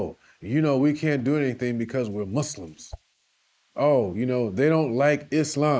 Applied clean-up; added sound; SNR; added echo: neural mask model Resemble Enhance denoiser.